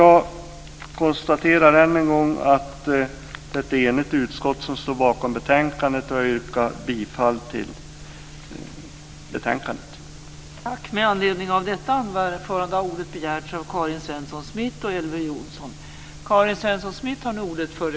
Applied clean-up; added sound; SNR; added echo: none; none; none; none.